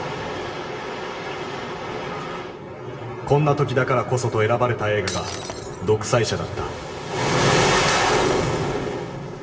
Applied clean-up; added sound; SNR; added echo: none; Shatter; 13 dB; reverberation time 1.2 s.